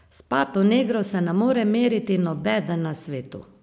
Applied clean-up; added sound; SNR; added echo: none; none; none; none.